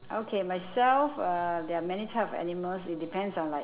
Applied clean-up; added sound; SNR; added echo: none; none; none; reverberation time 2.0 s.